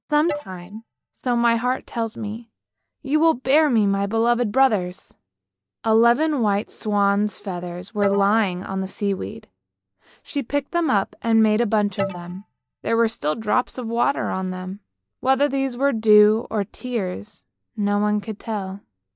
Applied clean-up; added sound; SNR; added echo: neural mask model DeepFilterNet 3.